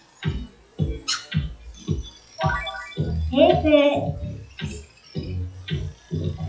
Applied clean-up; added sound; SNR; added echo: classical method WPE with log-MMSE.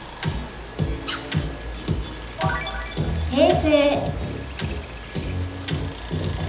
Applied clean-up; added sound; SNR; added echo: none; Stream; 12 dB; reverberation time 1.2 s.